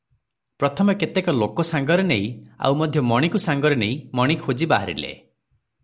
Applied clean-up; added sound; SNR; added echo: none; none; none; none.